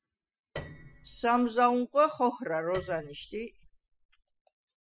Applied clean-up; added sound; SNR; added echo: classical method spectral subtraction.